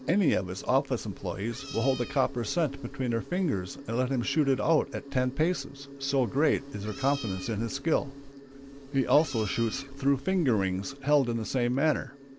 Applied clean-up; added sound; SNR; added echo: none; Meow + Insect; 15 dB; none.